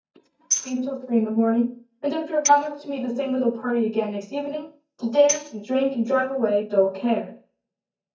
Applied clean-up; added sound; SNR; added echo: neural mask model DeepFilterNet 3.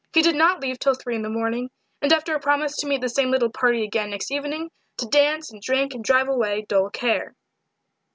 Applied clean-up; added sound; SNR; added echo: none; none; none; none.